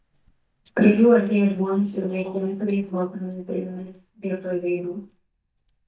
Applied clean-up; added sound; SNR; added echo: neural mask model DeepFilterNet 3.